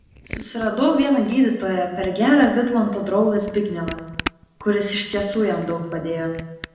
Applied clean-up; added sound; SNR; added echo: none; Camera; 17 dB; reverberation time 0.8 s.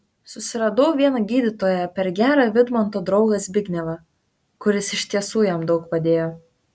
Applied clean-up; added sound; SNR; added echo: none; none; none; none.